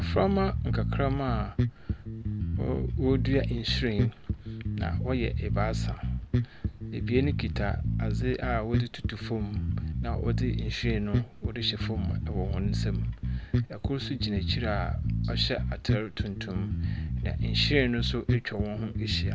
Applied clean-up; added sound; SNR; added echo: none; Bass guitar; -2 dB; none.